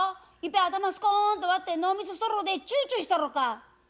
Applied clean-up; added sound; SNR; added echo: none; none; none; none.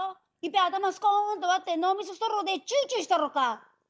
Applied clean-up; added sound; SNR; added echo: neural mask model DeepFilterNet 3.